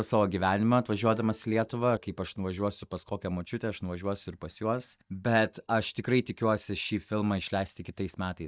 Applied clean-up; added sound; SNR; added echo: neural mask model DeepFilterNet 3.